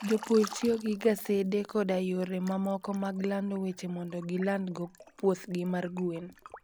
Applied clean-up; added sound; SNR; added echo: none; Liquid; 19 dB; none.